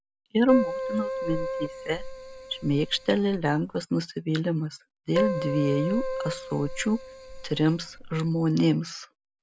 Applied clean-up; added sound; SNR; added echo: none; Keyboard (musical); 5 dB; none.